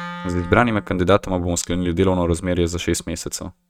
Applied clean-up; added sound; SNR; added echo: neural mask model RNNoise.